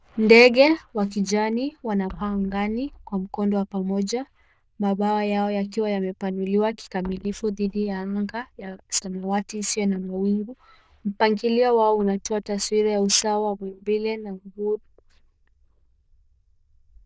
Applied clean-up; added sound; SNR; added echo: neural diffusion model UNIVERSE++.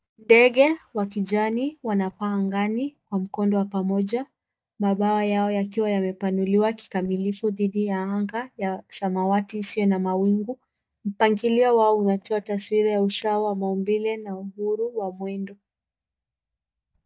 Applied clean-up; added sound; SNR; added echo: neural mask model DeepFilterNet 3.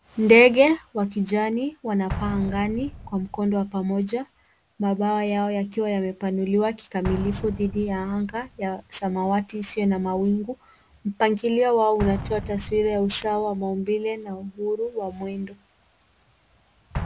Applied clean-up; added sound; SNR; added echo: none; Explosion; 15 dB; none.